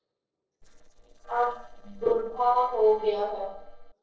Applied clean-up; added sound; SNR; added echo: neural separator model SepFormer DNS4.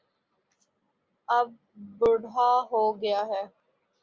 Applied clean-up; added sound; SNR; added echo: none; none; none; none.